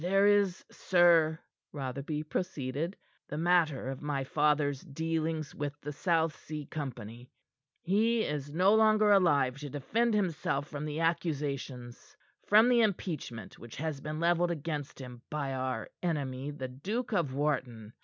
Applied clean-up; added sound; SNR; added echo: none; none; none; none.